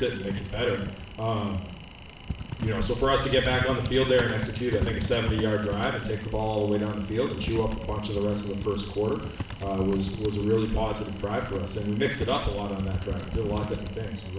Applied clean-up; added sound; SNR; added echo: none; Typing; 9 dB; reverberation time 0.7 s.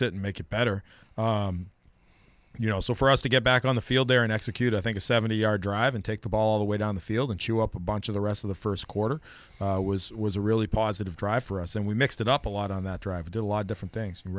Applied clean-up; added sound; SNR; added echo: none; none; none; none.